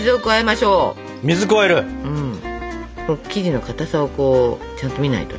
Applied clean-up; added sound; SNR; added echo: none; none; none; none.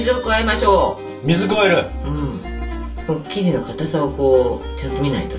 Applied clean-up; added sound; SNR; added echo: none; none; none; reverberation time 0.2 s.